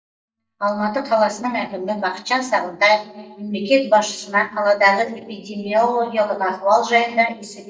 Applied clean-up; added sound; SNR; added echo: neural mask model DeepFilterNet 3.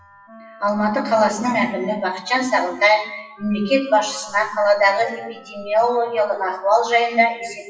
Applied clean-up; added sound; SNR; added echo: classical method WPE with log-MMSE.